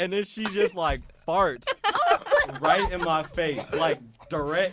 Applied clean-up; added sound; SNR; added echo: none; Drum kit; 18 dB; none.